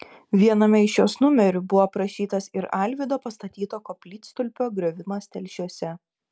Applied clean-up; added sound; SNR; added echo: none; none; none; none.